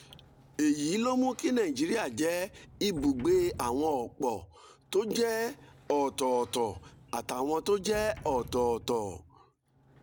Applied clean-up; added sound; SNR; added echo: none; Sliding door; 19 dB; none.